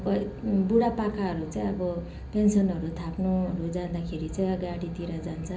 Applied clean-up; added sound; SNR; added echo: none; Aircraft; 12 dB; reverberation time 0.5 s.